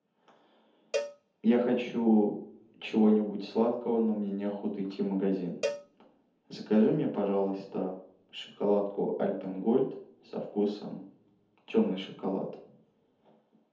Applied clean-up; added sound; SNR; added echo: none; Cowbell; 11 dB; reverberation time 0.6 s.